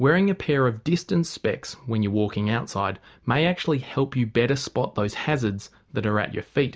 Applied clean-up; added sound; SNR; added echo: none; none; none; none.